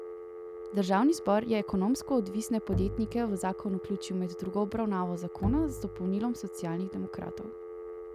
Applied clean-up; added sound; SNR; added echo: none; Telephone + Bowed string instrument; 8 dB; none.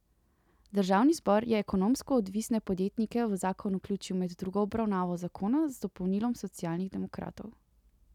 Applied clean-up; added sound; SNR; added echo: none; none; none; none.